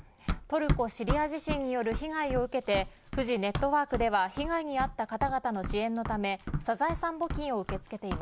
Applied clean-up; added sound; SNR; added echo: none; Run; 6 dB; none.